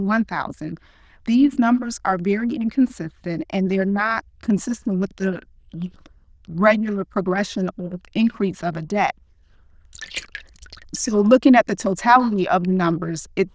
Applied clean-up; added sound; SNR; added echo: neural diffusion model UNIVERSE++.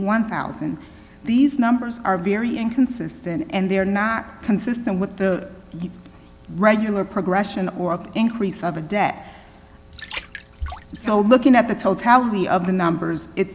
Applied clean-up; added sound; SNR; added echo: none; Water; 20 dB; none.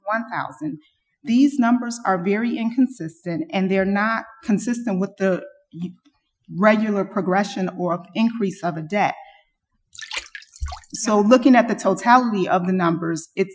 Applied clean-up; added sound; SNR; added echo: classical method Wiener filter.